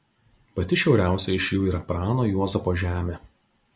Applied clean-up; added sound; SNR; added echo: none; none; none; none.